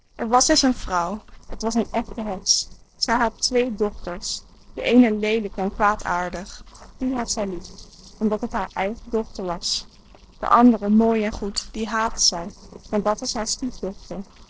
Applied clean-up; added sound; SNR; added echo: neural separator model SepFormer DNS4.